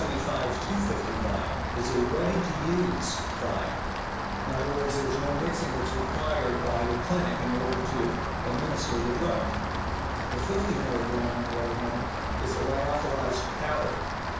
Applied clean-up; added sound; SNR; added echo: none; Rain; 0 dB; reverberation time 0.7 s.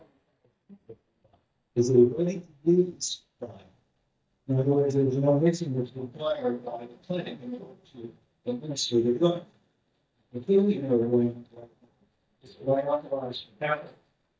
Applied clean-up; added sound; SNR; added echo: neural mask model DeepFilterNet 3.